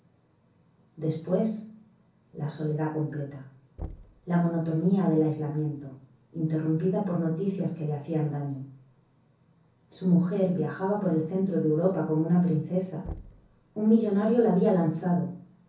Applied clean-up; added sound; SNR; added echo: none; Knock; 19 dB; reverberation time 0.6 s.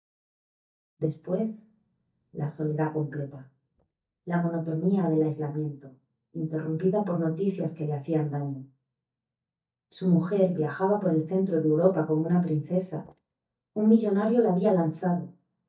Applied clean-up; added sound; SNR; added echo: neural mask model DeepFilterNet 3.